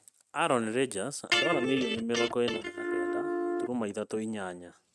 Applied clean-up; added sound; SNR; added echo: neural mask model RNNoise.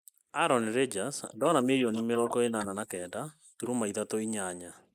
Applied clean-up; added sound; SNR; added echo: neural mask model Resemble Enhance denoiser.